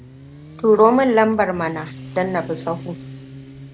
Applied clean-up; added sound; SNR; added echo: none; Motorcycle; 17 dB; none.